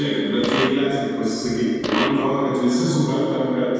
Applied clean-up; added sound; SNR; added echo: none; Fart; 8 dB; reverberation time 2.1 s.